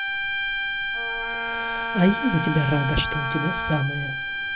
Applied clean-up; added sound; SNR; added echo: none; Wind instrument, woodwind instrument + Bowed string instrument; 2 dB; none.